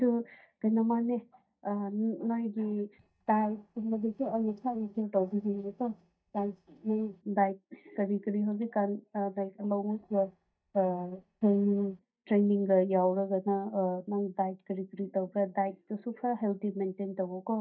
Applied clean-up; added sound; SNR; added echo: neural mask model DeepFilterNet 3.